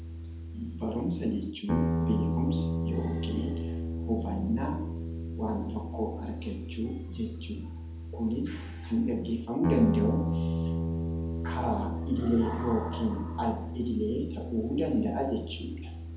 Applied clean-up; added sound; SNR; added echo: none; Guitar; 1 dB; reverberation time 2.1 s.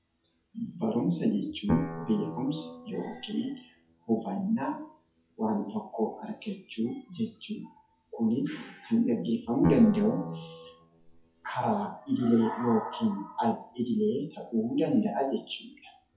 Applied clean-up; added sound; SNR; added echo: classical method WPE with log-MMSE.